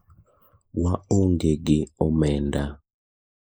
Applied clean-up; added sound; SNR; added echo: neural mask model Resemble Enhance denoiser.